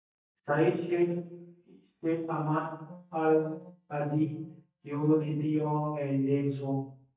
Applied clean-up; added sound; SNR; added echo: neural mask model DeepFilterNet 3.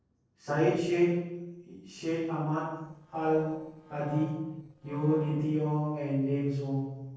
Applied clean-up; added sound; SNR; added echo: neural separator model SepFormer DNS4.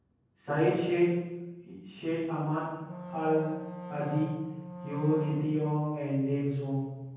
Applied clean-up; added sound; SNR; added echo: none; Wind instrument, woodwind instrument; 11 dB; reverberation time 1.3 s.